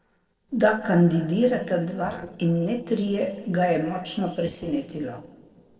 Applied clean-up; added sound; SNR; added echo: neural separator model SepFormer DNS4.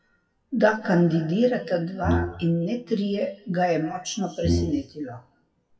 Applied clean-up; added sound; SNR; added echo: classical method WPE with log-MMSE.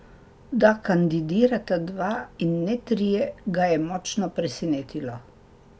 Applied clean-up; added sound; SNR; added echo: none; none; none; none.